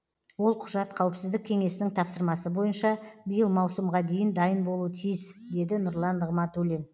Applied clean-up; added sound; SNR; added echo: none; none; none; none.